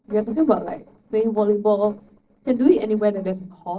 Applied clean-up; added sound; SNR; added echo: neural separator model SepFormer DNS4.